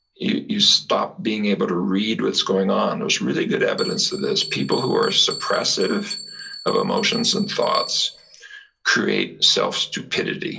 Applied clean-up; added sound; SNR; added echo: none; Bell; 16 dB; reverberation time 0.2 s.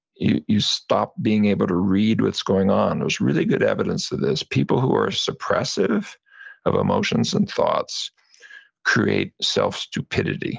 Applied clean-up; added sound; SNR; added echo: none; none; none; none.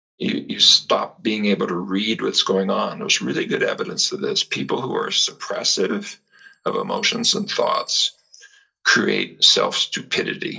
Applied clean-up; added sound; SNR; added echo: neural mask model DeepFilterNet 3.